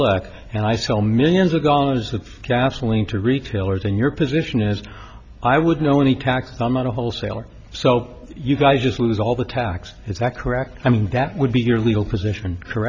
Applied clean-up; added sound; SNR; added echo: none; none; none; none.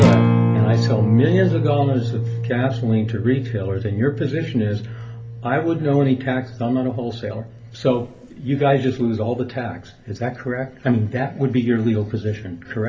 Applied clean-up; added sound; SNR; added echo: none; Acoustic guitar; 3 dB; reverberation time 0.3 s.